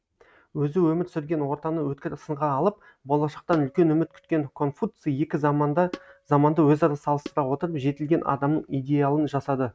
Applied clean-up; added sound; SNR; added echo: neural mask model RNNoise.